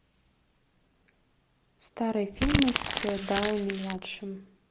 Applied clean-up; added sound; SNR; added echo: none; Crumpling, crinkling; -1 dB; none.